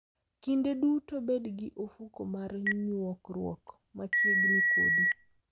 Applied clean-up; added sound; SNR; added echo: none; Telephone; -4 dB; none.